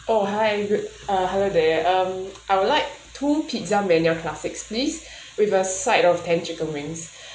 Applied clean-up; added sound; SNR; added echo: none; none; none; none.